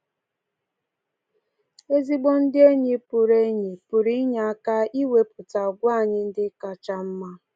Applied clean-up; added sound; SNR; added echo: none; none; none; none.